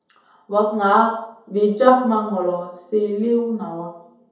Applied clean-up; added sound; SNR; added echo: none; none; none; reverberation time 0.8 s.